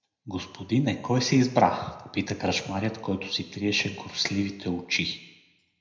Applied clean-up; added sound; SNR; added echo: none; none; none; reverberation time 0.8 s.